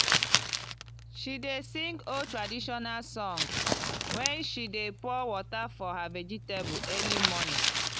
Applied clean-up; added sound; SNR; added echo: none; Crumpling, crinkling; -3 dB; none.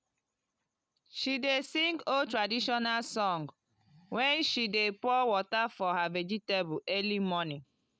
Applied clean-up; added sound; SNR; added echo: none; none; none; none.